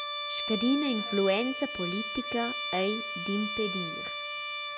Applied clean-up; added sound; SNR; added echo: none; Trumpet; 1 dB; none.